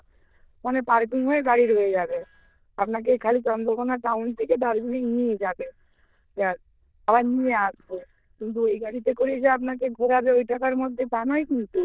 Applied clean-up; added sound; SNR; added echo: neural diffusion model UNIVERSE++.